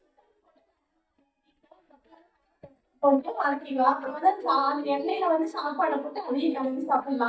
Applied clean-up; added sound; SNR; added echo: neural mask model DeepFilterNet 3.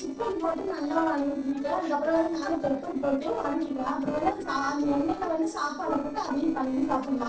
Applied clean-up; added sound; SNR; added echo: neural separator model SepFormer DNS4.